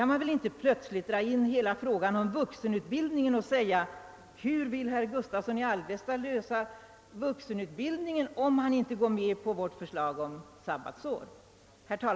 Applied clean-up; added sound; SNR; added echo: none; none; none; none.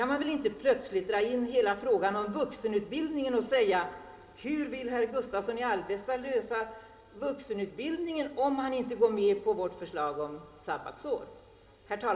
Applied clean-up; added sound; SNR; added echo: none; none; none; reverberation time 2.0 s.